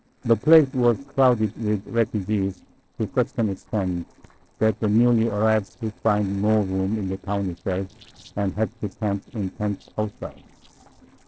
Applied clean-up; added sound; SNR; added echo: neural separator model SepFormer DNS4.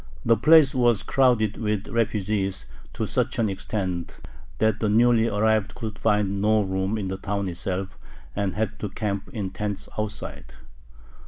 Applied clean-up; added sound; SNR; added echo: none; none; none; none.